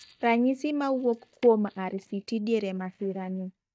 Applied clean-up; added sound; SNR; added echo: neural mask model DeepFilterNet 3.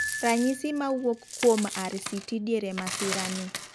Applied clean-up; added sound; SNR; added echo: none; Coin (dropping) + Piano; 6 dB; none.